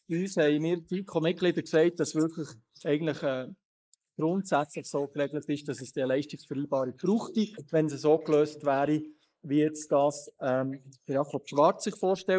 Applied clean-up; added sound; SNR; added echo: neural mask model Resemble Enhance denoiser.